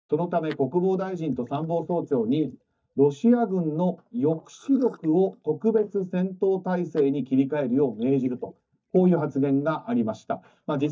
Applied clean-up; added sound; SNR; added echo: neural mask model DeepFilterNet 3.